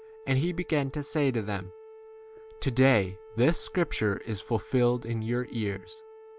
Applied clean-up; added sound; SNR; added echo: none; Wind instrument, woodwind instrument; 20 dB; none.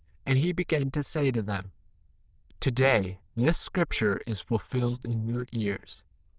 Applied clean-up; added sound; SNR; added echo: neural diffusion model UNIVERSE++.